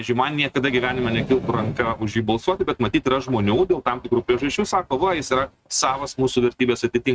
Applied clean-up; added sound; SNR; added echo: neural mask model RNNoise.